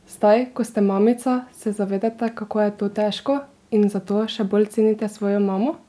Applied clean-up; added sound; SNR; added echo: none; none; none; none.